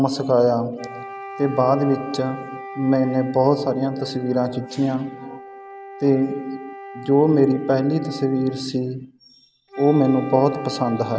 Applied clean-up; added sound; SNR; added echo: none; Wind instrument, woodwind instrument; 15 dB; none.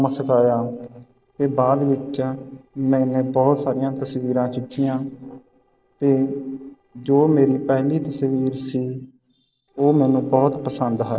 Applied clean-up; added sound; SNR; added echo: neural separator model SepFormer DNS4.